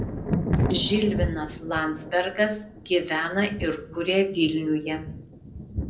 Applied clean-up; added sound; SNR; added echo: none; Thunder; 5 dB; reverberation time 0.5 s.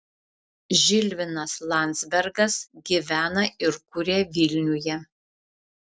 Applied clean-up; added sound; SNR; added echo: none; none; none; none.